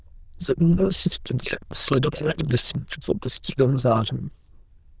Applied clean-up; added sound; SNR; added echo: neural diffusion model UNIVERSE++.